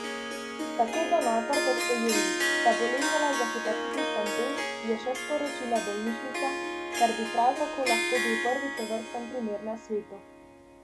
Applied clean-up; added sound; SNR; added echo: none; Harp; 1 dB; none.